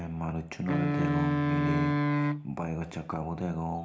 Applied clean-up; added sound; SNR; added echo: none; Wind instrument, woodwind instrument; -4 dB; reverberation time 0.4 s.